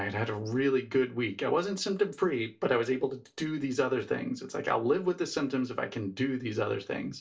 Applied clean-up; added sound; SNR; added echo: none; none; none; reverberation time 0.2 s.